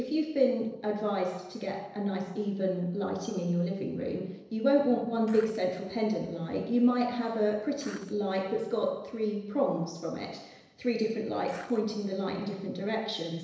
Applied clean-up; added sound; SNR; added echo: neural separator model SepFormer DNS4.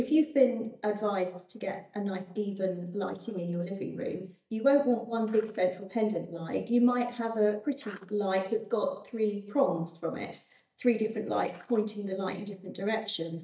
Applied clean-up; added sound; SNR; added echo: neural mask model DeepFilterNet 3.